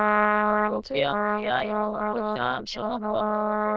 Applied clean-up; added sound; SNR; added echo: neural diffusion model UNIVERSE++.